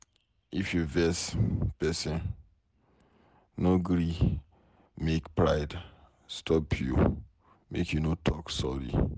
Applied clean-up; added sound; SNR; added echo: none; none; none; none.